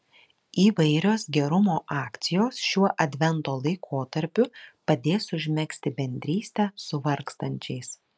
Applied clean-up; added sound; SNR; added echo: none; none; none; none.